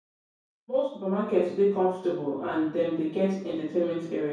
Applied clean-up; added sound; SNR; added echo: none; none; none; reverberation time 0.6 s.